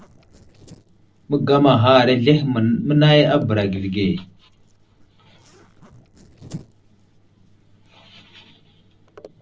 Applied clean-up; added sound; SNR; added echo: neural separator model SepFormer DNS4.